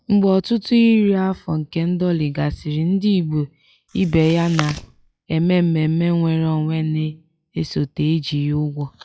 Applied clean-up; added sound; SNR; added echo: classical method log-MMSE.